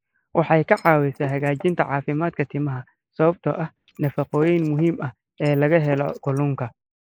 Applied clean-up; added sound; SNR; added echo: neural mask model Resemble Enhance denoiser.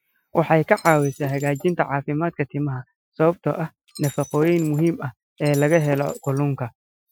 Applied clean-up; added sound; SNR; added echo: classical method Wiener filter.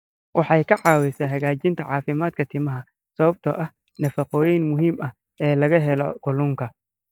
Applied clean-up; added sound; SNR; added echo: neural mask model DeepFilterNet 3.